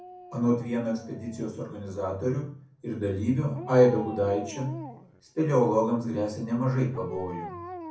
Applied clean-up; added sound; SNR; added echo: none; Dog; 15 dB; reverberation time 0.6 s.